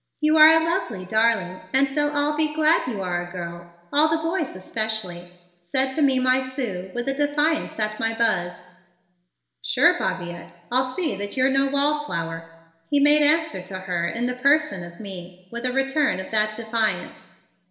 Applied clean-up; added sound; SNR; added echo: none; none; none; reverberation time 1.0 s.